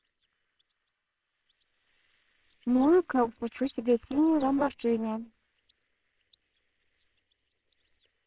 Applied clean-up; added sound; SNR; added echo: neural separator model SepFormer WHAMR!.